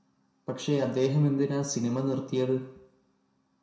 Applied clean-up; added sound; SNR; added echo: none; none; none; reverberation time 0.6 s.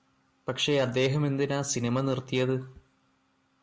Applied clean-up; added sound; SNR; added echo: none; none; none; none.